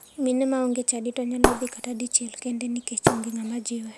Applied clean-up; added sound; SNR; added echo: none; Shatter; 2 dB; none.